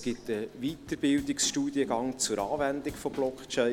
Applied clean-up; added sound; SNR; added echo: none; Gurgling + Drum / Drum kit; 18 dB; none.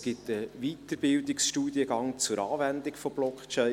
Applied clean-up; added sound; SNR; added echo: none; none; none; none.